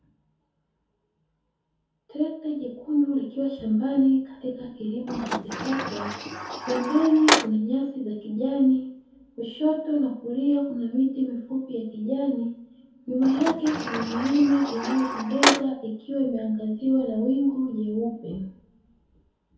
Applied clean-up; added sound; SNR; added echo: none; Sliding door; 2 dB; reverberation time 0.6 s.